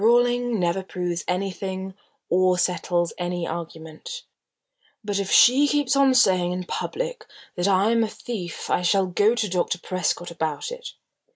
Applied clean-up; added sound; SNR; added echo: none; none; none; none.